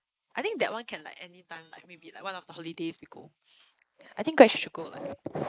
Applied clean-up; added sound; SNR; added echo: neural mask model Resemble Enhance denoiser.